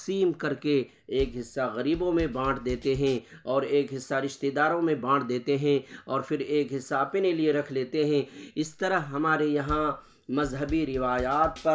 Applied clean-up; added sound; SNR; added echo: none; Bass drum / Snare drum / Drum kit; 14 dB; none.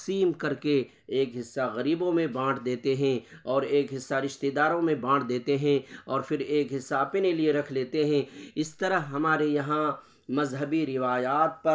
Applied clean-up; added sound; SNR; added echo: none; none; none; none.